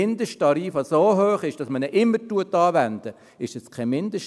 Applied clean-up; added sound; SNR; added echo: none; none; none; none.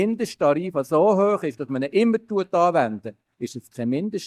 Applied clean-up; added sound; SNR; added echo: neural mask model DeepFilterNet 3.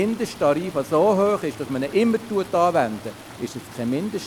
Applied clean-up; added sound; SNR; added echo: none; Stream; 18 dB; none.